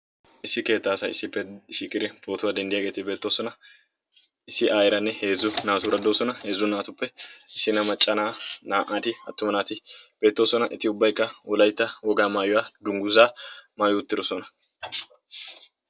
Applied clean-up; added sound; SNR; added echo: none; none; none; none.